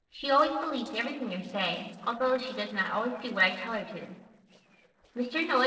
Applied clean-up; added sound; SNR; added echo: neural separator model SepFormer DNS4.